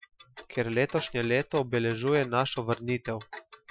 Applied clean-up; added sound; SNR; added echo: classical method Wiener filter.